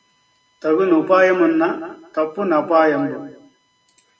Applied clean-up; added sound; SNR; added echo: none; none; none; none.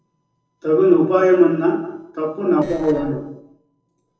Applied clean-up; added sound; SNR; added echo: neural separator model SepFormer DNS4.